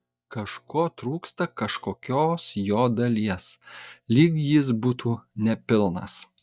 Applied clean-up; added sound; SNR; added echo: neural mask model DeepFilterNet 3.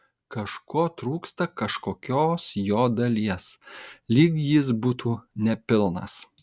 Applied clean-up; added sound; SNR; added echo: none; none; none; none.